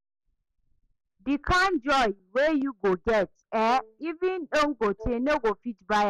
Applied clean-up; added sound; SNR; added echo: none; Wind instrument, woodwind instrument; 18 dB; none.